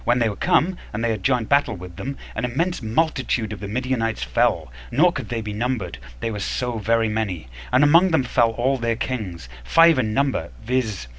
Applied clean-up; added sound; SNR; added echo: none; none; none; none.